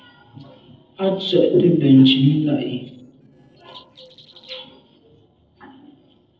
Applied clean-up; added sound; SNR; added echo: neural separator model SepFormer DNS4.